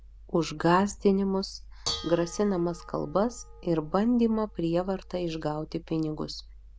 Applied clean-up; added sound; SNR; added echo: none; Dishes, pots, and pans / Bell; 15 dB; none.